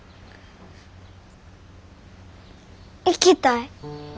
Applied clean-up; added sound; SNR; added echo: none; none; none; none.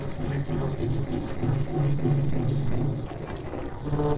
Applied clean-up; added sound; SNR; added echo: neural separator model SepFormer DNS4.